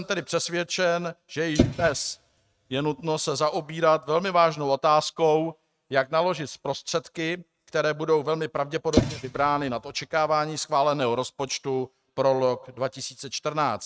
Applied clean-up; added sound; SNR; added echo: neural mask model RNNoise.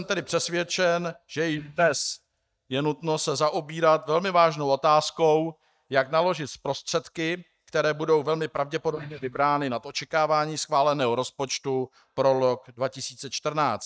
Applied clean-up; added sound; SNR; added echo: neural mask model DeepFilterNet 3.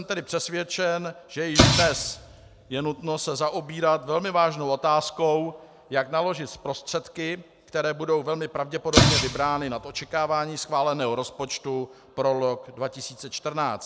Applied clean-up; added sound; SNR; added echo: none; Explosion; -2 dB; none.